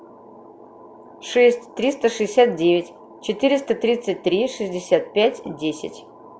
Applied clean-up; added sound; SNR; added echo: none; none; none; none.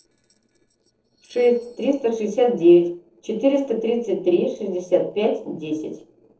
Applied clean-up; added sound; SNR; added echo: neural separator model SepFormer DNS4.